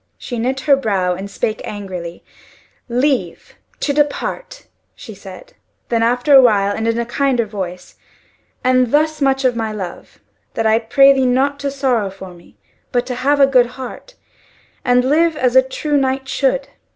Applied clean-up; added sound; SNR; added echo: none; none; none; none.